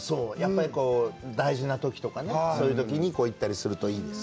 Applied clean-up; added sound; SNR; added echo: none; none; none; none.